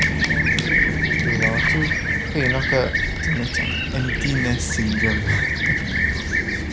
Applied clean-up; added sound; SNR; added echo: none; Fixed-wing aircraft, airplane; -4 dB; none.